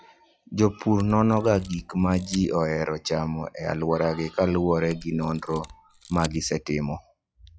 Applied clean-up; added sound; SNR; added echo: classical method log-MMSE.